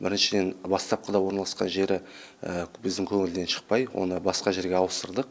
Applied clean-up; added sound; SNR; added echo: none; none; none; none.